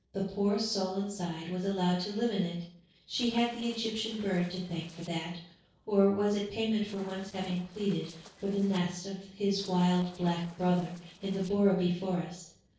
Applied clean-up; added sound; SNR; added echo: neural separator model SepFormer DNS4.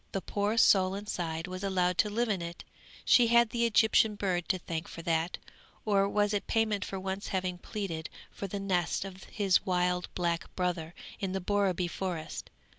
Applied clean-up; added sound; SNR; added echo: none; none; none; none.